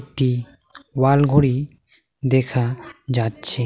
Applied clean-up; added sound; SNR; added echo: none; none; none; none.